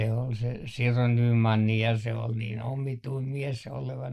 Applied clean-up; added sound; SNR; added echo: neural mask model Resemble Enhance denoiser.